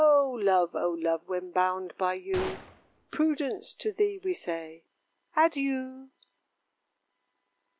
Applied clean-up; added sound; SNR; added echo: none; Gunshot, gunfire; 14 dB; none.